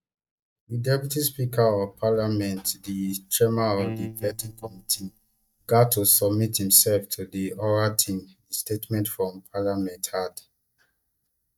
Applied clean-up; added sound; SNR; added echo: neural mask model DeepFilterNet 3.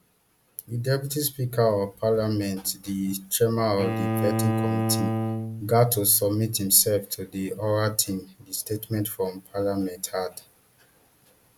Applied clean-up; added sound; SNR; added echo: none; Bowed string instrument; 2 dB; none.